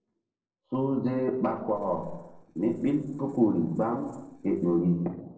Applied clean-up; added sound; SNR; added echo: neural separator model SepFormer DNS4.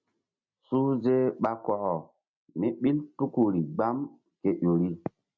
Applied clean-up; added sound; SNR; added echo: none; none; none; none.